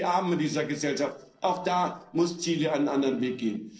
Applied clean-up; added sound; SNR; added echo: neural separator model SepFormer DNS4.